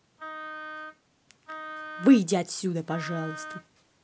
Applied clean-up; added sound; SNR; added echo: none; Wind instrument, woodwind instrument; 13 dB; none.